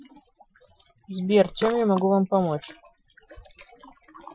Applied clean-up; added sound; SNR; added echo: classical method Wiener filter.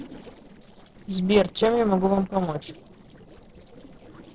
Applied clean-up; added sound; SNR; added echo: neural separator model SepFormer DNS4.